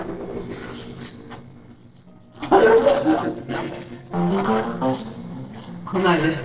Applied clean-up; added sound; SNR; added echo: neural separator model SepFormer DNS4.